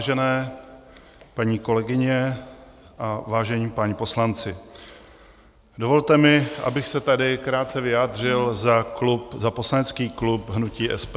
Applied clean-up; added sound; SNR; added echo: none; none; none; none.